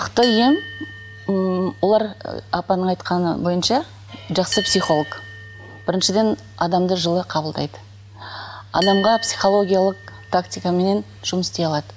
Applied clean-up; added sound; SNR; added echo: none; Bell; 15 dB; none.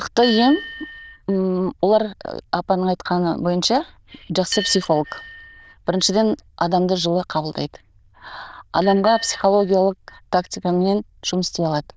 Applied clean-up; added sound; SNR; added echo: neural diffusion model UNIVERSE++.